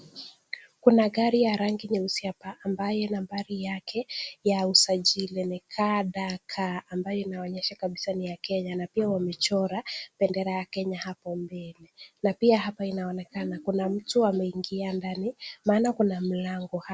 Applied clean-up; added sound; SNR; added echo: none; none; none; none.